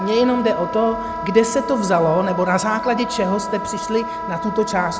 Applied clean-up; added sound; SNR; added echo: none; Wind instrument, woodwind instrument; 7 dB; none.